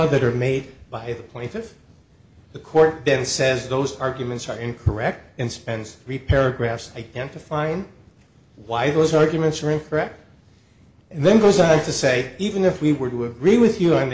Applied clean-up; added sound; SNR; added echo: none; none; none; none.